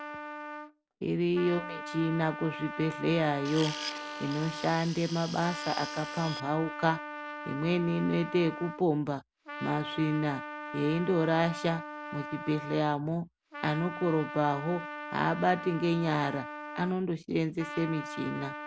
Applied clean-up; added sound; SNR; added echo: none; Tools + Trumpet; 10 dB; none.